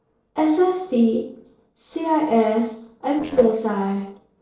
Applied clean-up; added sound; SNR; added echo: neural separator model SepFormer DNS4.